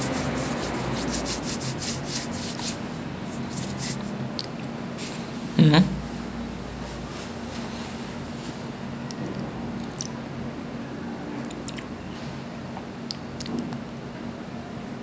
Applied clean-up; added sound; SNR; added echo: none; none; none; none.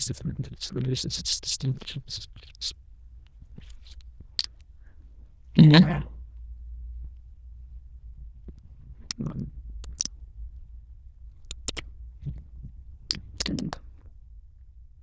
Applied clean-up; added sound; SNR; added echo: neural diffusion model UNIVERSE++.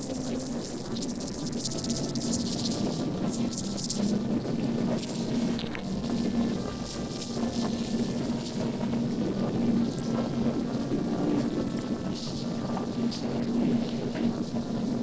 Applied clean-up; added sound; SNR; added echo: neural separator model SepFormer DNS4.